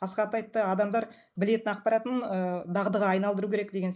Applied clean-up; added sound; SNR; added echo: neural mask model Resemble Enhance denoiser.